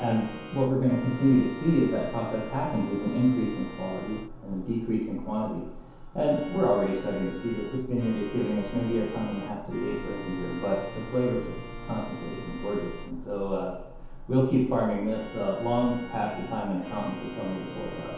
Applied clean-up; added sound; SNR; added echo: none; Organ; 15 dB; reverberation time 0.8 s.